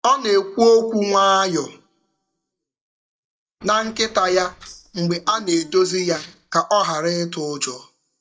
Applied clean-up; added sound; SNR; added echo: neural mask model DeepFilterNet 3.